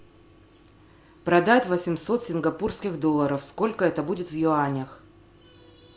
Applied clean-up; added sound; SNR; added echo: none; none; none; none.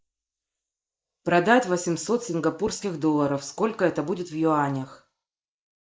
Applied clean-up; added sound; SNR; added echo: neural mask model Resemble Enhance denoiser.